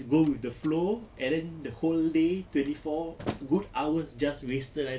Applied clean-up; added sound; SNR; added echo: none; Slam; 18 dB; none.